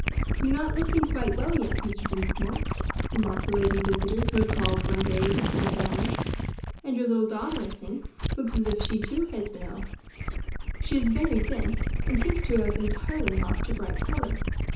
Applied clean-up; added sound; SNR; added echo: none; Gurgling / Liquid; -2 dB; reverberation time 0.6 s.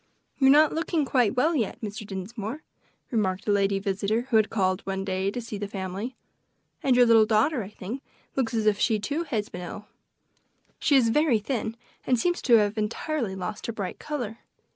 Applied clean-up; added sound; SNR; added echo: none; none; none; none.